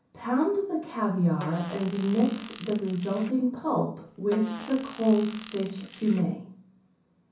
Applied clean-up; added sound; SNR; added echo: none; Fart; 17 dB; reverberation time 0.6 s.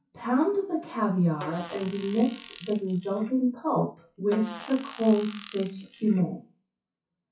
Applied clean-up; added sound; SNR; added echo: classical method WPE with log-MMSE.